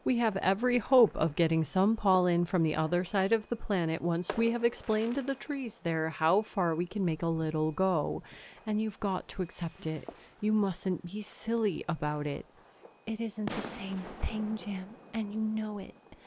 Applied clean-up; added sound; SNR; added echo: none; Fireworks; 19 dB; none.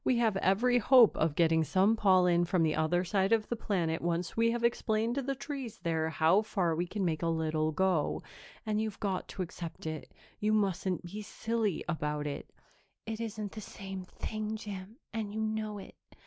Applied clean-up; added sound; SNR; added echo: none; none; none; none.